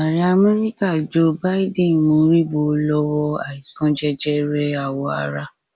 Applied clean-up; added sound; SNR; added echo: none; none; none; none.